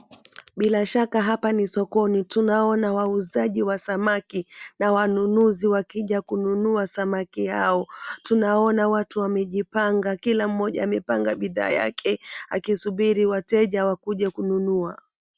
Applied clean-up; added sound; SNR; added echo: none; none; none; none.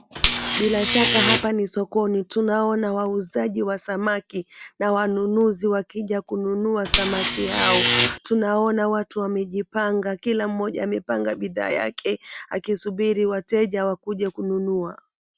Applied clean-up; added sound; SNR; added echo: none; Buzz; -1 dB; none.